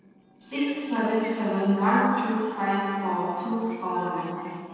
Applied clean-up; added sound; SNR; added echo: neural separator model SepFormer DNS4.